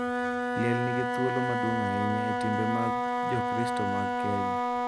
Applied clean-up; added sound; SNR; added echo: none; Wind instrument, woodwind instrument; -4 dB; none.